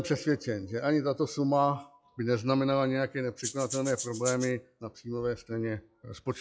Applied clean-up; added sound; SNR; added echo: classical method log-MMSE.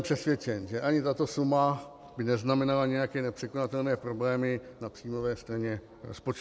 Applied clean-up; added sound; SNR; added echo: none; none; none; none.